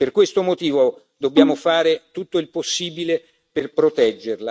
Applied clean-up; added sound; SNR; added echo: neural mask model RNNoise.